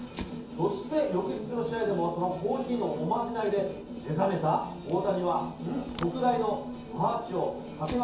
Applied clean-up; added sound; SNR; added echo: none; Fire; 19 dB; reverberation time 0.6 s.